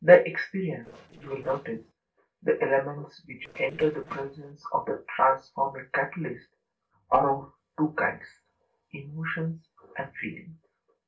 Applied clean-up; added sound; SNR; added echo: neural separator model SepFormer DNS4.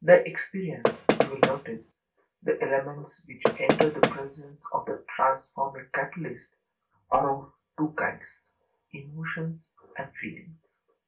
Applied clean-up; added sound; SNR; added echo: none; Knock; -4 dB; reverberation time 0.2 s.